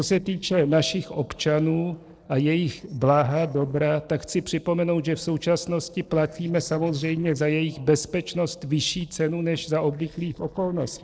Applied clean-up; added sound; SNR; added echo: neural separator model SepFormer DNS4.